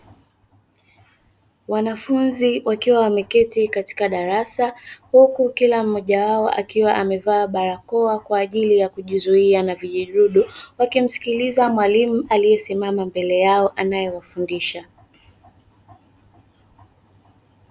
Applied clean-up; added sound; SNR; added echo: none; none; none; none.